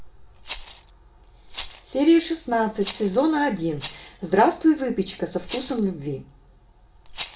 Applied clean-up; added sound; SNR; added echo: none; Rattle; 8 dB; reverberation time 0.3 s.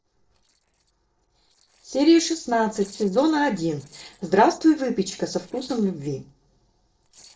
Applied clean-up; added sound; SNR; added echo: neural separator model SepFormer DNS4.